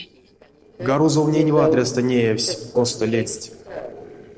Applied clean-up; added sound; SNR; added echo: neural separator model SepFormer DNS4.